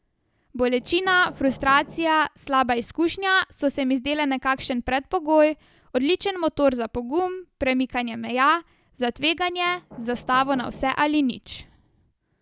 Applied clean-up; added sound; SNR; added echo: none; Knock; 19 dB; none.